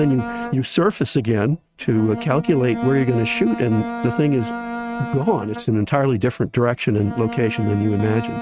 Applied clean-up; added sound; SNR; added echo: neural mask model RNNoise.